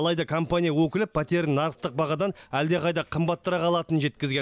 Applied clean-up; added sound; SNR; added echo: none; none; none; none.